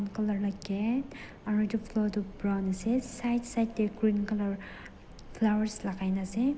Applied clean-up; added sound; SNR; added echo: none; Train; 18 dB; none.